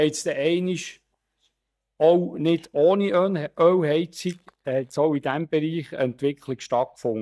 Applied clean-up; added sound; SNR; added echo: neural mask model DeepFilterNet 3.